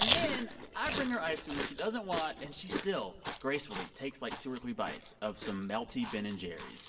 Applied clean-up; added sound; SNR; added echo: none; Chewing, mastication; -2 dB; reverberation time 1.7 s.